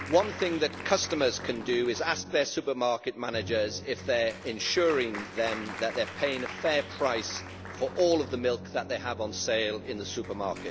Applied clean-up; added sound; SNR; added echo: none; Musical instrument + Applause; 12 dB; none.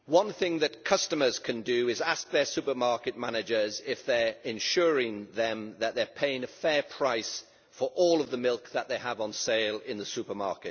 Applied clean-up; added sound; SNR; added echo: none; none; none; none.